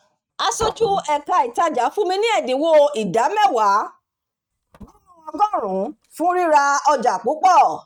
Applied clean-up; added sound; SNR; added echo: neural mask model RNNoise.